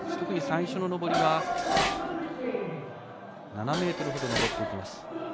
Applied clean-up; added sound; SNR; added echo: none; Dishes, pots, and pans; 5 dB; none.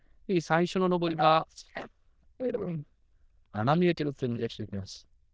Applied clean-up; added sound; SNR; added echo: neural diffusion model UNIVERSE++.